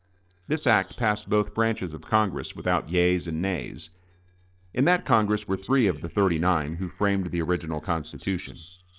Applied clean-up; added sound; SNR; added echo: neural separator model SepFormer DNS4.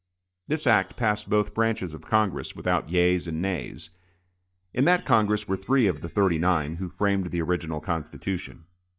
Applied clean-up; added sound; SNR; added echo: neural mask model DeepFilterNet 3.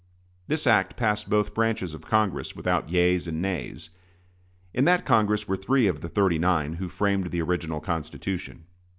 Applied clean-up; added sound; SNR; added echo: none; none; none; none.